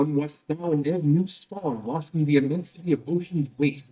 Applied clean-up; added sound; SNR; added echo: neural mask model DeepFilterNet 3.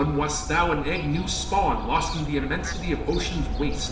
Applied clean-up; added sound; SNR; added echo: none; Fowl; 4 dB; reverberation time 0.7 s.